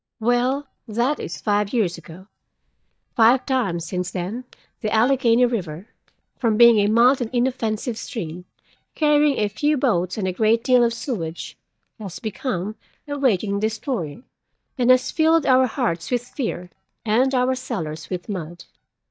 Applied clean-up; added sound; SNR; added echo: neural mask model DeepFilterNet 3.